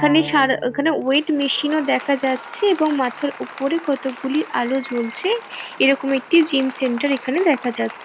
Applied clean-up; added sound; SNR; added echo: none; Applause; 15 dB; none.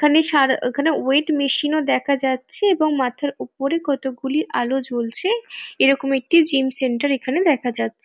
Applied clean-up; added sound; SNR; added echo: none; none; none; none.